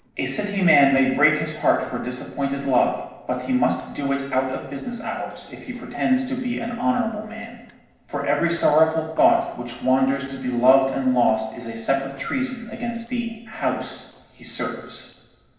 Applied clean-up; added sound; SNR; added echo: neural separator model SepFormer DNS4.